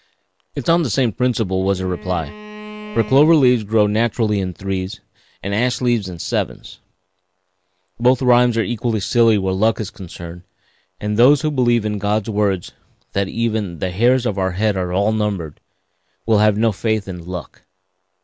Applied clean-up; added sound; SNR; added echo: none; Bowed string instrument; 16 dB; none.